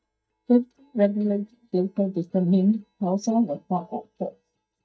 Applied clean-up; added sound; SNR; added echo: neural mask model DeepFilterNet 3.